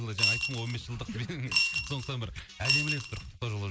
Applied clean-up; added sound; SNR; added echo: none; Coin (dropping) / Glass; -4 dB; none.